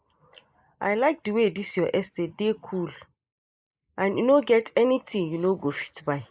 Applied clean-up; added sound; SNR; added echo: neural mask model Resemble Enhance denoiser.